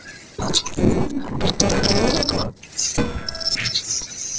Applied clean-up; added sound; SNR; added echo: neural separator model SepFormer DNS4.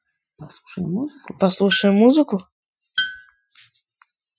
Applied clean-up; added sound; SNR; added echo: classical method Wiener filter.